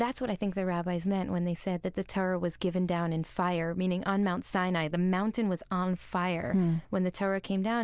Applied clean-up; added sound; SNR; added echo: none; none; none; none.